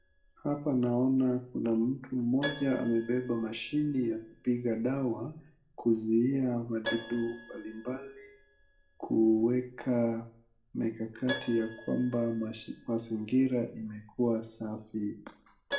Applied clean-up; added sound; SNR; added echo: none; Keyboard (musical); 15 dB; reverberation time 0.4 s.